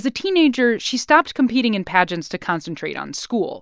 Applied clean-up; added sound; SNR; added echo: none; none; none; none.